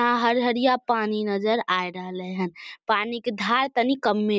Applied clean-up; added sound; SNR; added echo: none; none; none; none.